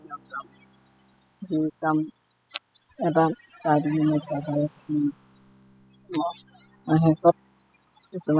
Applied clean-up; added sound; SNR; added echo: classical method spectral subtraction.